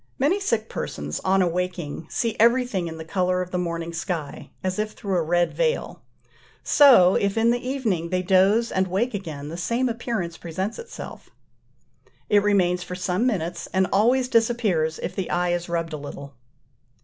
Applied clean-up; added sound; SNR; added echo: none; none; none; none.